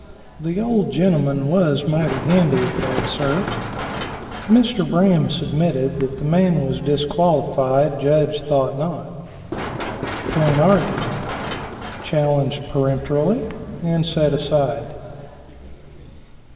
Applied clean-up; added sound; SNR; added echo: none; Run; 11 dB; reverberation time 2.8 s.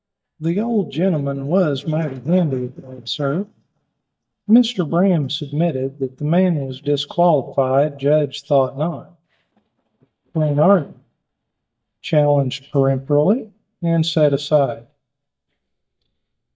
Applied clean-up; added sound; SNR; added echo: neural mask model DeepFilterNet 3.